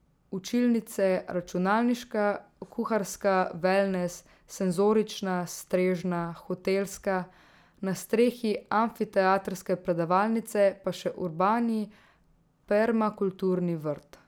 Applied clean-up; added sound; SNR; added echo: none; none; none; none.